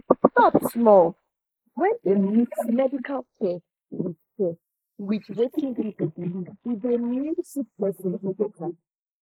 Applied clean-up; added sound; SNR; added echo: neural mask model Resemble Enhance denoiser.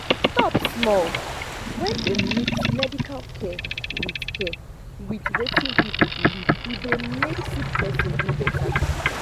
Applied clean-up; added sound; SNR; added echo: none; Boat, Water vehicle; -5 dB; none.